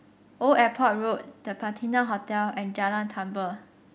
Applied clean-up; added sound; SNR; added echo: none; none; none; none.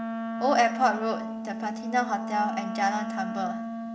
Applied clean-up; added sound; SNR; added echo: none; Wind instrument, woodwind instrument; 4 dB; reverberation time 1.8 s.